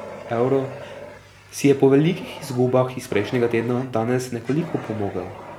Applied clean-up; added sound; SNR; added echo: none; Fire; 17 dB; none.